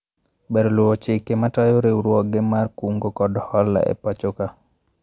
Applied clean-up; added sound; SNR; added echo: none; none; none; none.